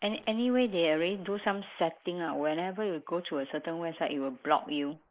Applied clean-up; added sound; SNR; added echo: neural mask model Resemble Enhance denoiser.